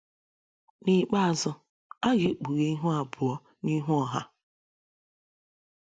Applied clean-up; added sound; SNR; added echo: none; none; none; none.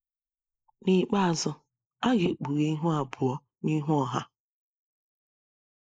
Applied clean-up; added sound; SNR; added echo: neural mask model Resemble Enhance denoiser.